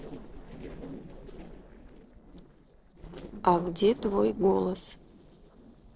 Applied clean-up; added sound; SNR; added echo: neural separator model SepFormer DNS4.